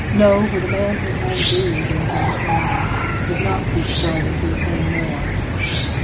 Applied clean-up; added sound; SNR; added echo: none; Cricket / Chicken, rooster; -2 dB; none.